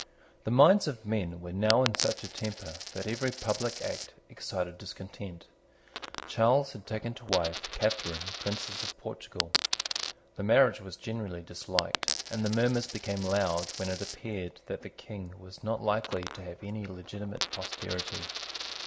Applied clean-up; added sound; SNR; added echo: none; Coin (dropping); 7 dB; none.